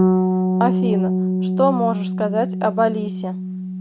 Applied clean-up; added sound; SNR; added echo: none; Bass guitar; -3 dB; none.